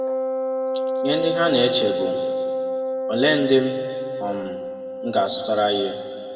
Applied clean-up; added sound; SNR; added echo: none; Wind instrument, woodwind instrument; 1 dB; reverberation time 1.8 s.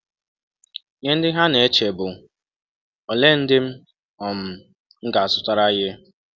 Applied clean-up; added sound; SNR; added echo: none; none; none; none.